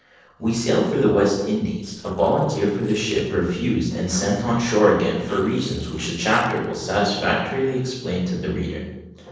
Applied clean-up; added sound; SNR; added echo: neural separator model SepFormer DNS4.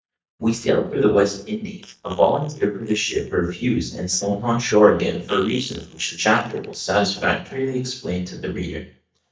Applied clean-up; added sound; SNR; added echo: neural mask model DeepFilterNet 3.